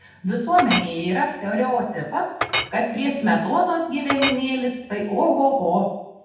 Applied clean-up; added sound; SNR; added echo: none; Chink, clink; 8 dB; reverberation time 0.8 s.